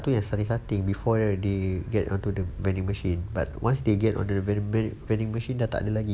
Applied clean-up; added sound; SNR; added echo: none; none; none; none.